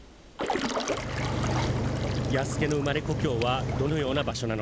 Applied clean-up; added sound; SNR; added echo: none; Drip / Trickle, dribble / Water / Splash, splatter; 7 dB; none.